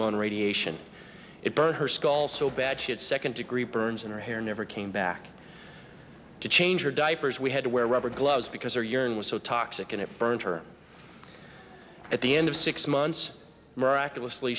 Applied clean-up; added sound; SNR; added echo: none; Bird; 17 dB; none.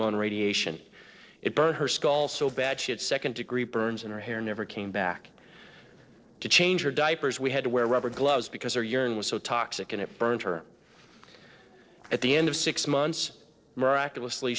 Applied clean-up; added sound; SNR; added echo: neural separator model SepFormer DNS4.